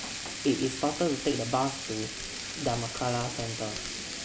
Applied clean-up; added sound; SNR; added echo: none; Frying (food); 5 dB; none.